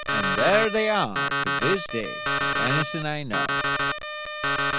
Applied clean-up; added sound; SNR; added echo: none; Alarm; -2 dB; none.